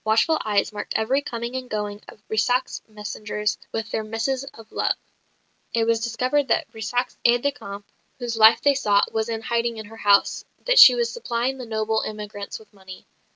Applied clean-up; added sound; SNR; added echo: none; none; none; none.